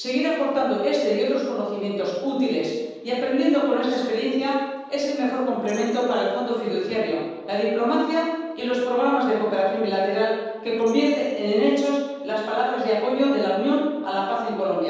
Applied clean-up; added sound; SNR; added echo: neural separator model SepFormer DNS4.